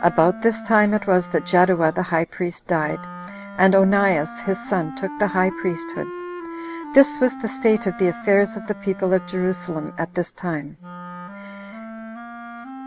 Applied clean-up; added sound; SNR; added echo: none; Wind instrument, woodwind instrument; 13 dB; none.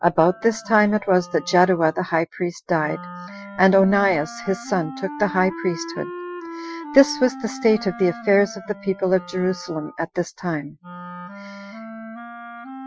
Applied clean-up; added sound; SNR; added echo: classical method Wiener filter.